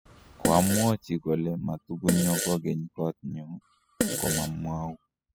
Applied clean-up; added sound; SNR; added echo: classical method spectral subtraction.